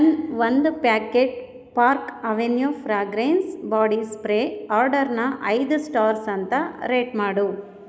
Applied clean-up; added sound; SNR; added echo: none; none; none; none.